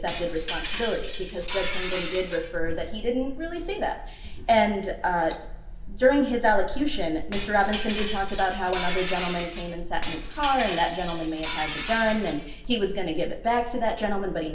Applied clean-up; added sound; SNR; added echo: none; Glass; 9 dB; reverberation time 0.9 s.